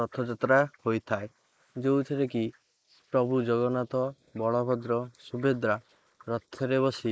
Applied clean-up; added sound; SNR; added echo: neural mask model Resemble Enhance denoiser.